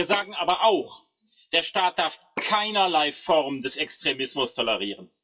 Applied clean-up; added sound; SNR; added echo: classical method WPE with log-MMSE.